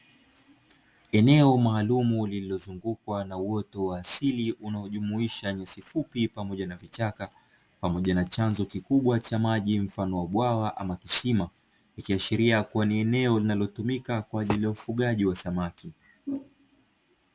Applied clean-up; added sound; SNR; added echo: none; none; none; none.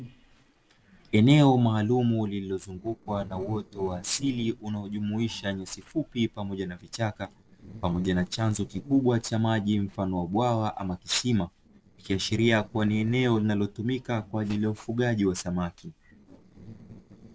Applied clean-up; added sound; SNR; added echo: neural separator model SepFormer DNS4.